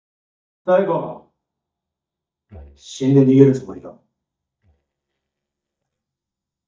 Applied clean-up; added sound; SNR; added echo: neural mask model DeepFilterNet 3.